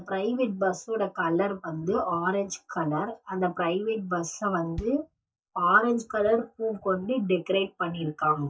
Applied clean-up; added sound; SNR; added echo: neural mask model DeepFilterNet 3.